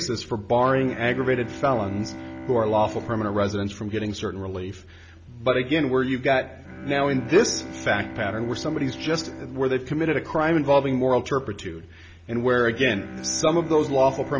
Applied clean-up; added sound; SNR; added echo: none; Bowed string instrument; 15 dB; none.